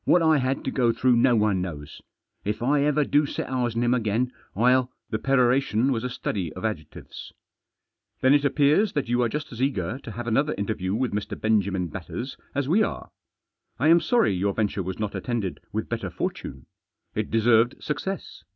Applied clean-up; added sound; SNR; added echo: none; none; none; none.